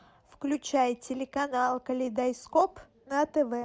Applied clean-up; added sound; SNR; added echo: none; none; none; none.